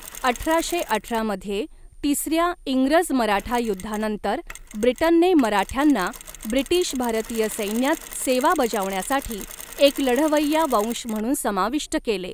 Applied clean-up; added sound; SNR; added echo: none; Mechanisms; 14 dB; none.